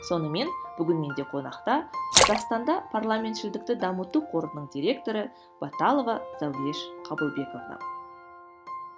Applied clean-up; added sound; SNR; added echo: none; Splash, splatter; -1 dB; none.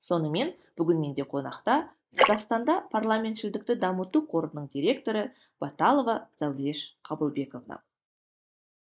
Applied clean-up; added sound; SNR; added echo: neural mask model Resemble Enhance denoiser.